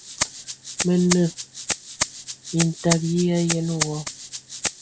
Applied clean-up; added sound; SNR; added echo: none; Rattle (instrument); 5 dB; none.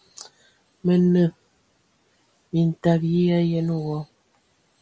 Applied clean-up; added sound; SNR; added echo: none; none; none; none.